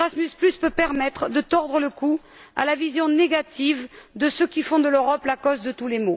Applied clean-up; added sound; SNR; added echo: none; none; none; none.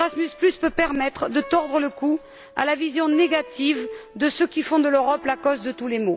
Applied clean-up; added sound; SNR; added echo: none; Plucked string instrument; 19 dB; none.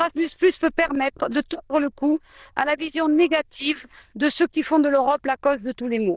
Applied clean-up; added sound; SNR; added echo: neural diffusion model UNIVERSE++.